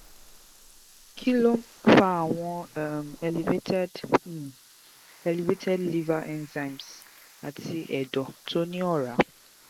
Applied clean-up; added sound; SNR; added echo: neural mask model Resemble Enhance denoiser.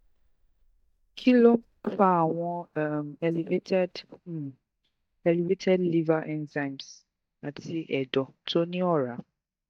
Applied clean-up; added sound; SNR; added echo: neural mask model DeepFilterNet 3.